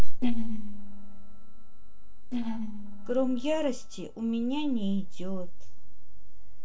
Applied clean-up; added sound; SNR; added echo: neural separator model SepFormer DNS4.